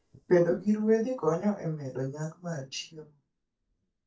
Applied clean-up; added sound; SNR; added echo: neural mask model DeepFilterNet 3.